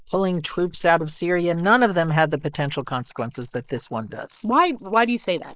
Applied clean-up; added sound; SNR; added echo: neural mask model Resemble Enhance denoiser.